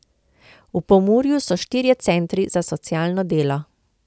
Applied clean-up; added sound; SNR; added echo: none; none; none; none.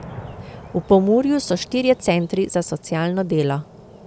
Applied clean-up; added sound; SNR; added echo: none; Fireworks; 19 dB; none.